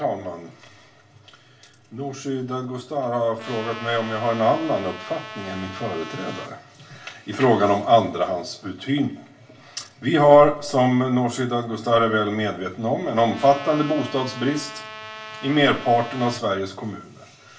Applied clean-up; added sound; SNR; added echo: none; Trumpet; 14 dB; reverberation time 0.3 s.